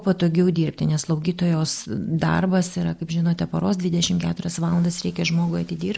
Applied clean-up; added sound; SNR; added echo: none; none; none; none.